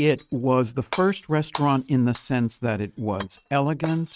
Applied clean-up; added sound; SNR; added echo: neural mask model RNNoise.